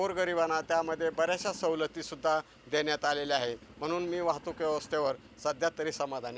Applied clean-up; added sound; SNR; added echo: none; none; none; none.